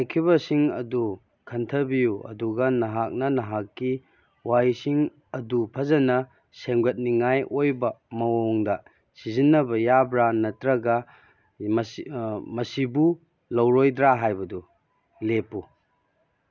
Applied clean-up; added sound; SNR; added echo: none; none; none; none.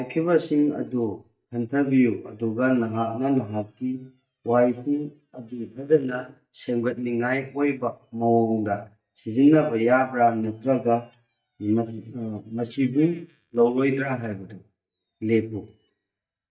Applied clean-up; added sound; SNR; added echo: neural mask model DeepFilterNet 3.